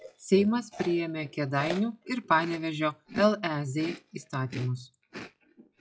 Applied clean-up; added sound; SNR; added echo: classical method log-MMSE.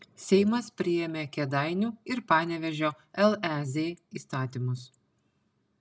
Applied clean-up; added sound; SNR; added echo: none; none; none; none.